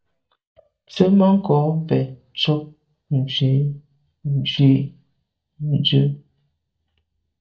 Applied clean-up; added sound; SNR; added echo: neural mask model DeepFilterNet 3.